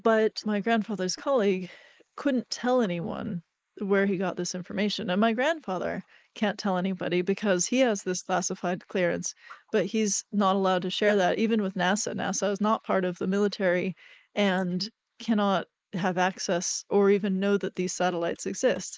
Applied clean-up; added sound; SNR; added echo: neural mask model Resemble Enhance denoiser.